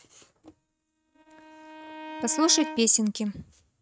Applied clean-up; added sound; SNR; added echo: neural mask model RNNoise.